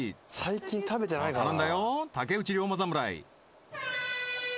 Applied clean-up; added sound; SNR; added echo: none; none; none; none.